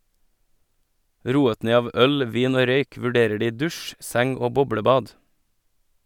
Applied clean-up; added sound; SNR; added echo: none; none; none; none.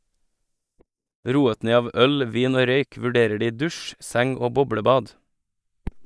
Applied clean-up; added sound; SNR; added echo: neural mask model DeepFilterNet 3.